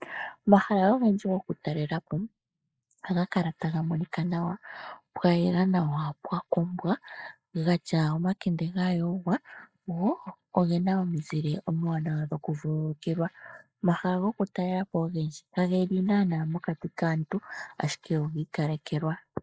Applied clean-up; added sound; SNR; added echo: neural mask model Resemble Enhance denoiser.